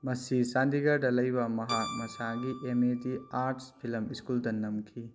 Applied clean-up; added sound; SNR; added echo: none; Keyboard (musical); 15 dB; none.